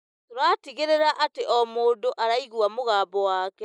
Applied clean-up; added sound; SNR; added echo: neural mask model Resemble Enhance denoiser.